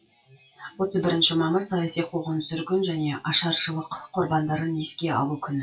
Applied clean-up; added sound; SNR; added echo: classical method WPE with log-MMSE.